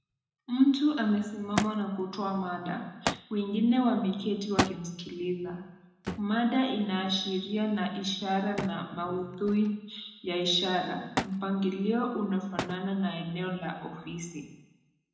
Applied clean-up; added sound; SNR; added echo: none; Thump, thud; 10 dB; reverberation time 0.9 s.